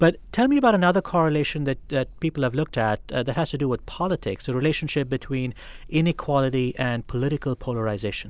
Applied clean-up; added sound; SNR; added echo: none; none; none; none.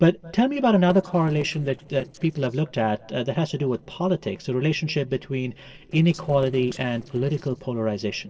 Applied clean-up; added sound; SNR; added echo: neural separator model SepFormer DNS4.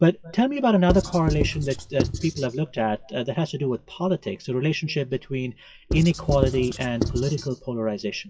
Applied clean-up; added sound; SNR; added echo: classical method WPE with log-MMSE.